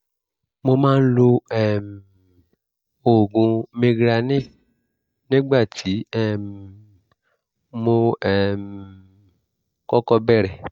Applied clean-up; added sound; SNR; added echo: neural mask model DeepFilterNet 3.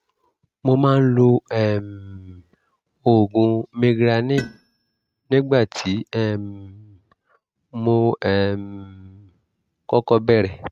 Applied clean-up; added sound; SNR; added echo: neural mask model RNNoise.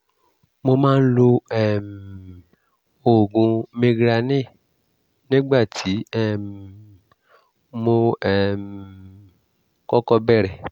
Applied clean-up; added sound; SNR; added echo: none; none; none; none.